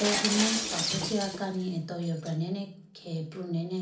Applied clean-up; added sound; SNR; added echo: none; Shatter; 3 dB; reverberation time 0.4 s.